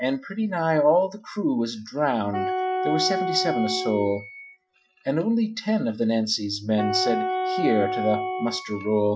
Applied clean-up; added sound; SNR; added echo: classical method Wiener filter.